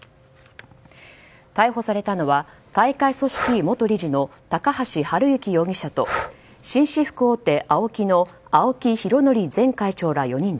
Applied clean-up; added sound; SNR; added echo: none; Breathing; 13 dB; none.